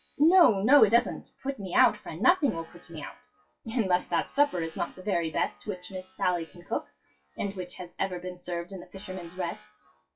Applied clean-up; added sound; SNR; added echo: classical method WPE with log-MMSE.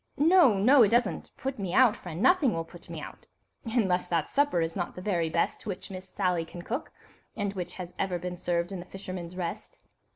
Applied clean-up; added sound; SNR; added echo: none; none; none; none.